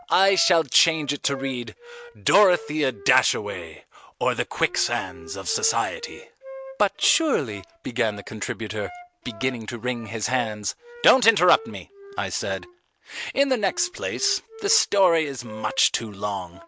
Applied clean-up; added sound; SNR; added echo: none; Wind instrument, woodwind instrument; 19 dB; none.